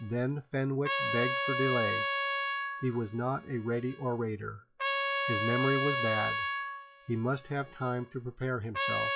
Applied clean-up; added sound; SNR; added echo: classical method log-MMSE.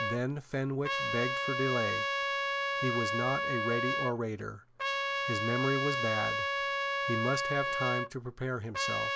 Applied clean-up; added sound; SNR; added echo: none; Trumpet; -2 dB; none.